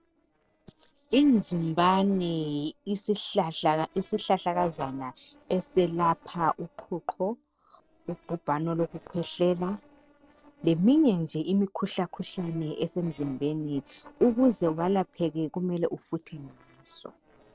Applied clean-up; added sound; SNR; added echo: neural separator model SepFormer DNS4.